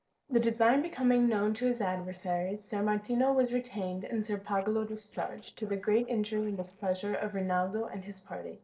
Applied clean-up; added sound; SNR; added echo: neural separator model SepFormer DNS4.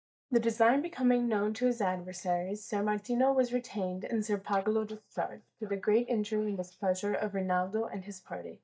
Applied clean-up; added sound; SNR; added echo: neural mask model DeepFilterNet 3.